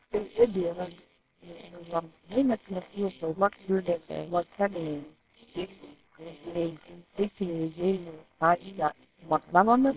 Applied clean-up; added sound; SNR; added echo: neural separator model SepFormer WHAMR!.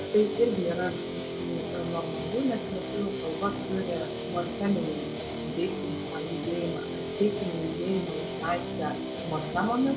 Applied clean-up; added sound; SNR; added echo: none; Guitar; 3 dB; reverberation time 1.0 s.